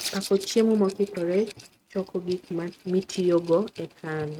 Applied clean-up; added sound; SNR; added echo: neural mask model RNNoise.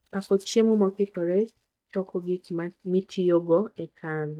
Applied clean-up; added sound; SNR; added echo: neural mask model DeepFilterNet 3.